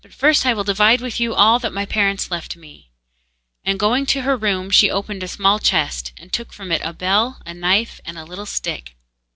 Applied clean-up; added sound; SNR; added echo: none; none; none; none.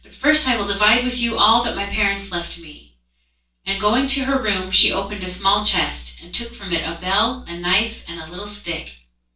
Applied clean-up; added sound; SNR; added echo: none; none; none; reverberation time 0.3 s.